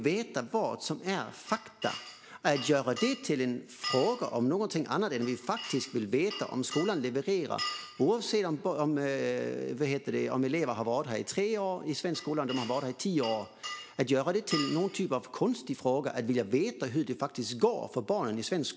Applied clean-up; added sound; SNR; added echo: none; Glass; 12 dB; none.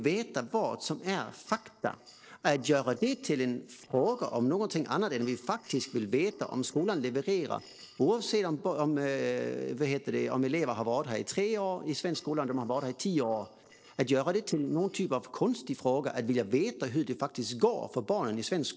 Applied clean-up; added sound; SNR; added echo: neural separator model SepFormer DNS4.